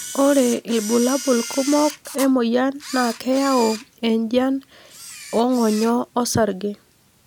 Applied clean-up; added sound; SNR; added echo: none; Camera; 14 dB; none.